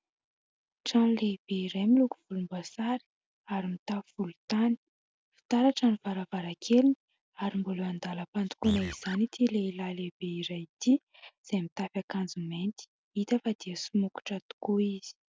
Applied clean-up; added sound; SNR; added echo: none; Animal; 10 dB; none.